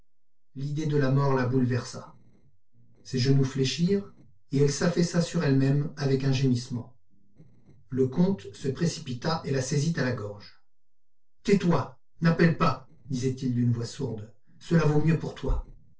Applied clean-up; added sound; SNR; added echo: neural separator model SepFormer DNS4.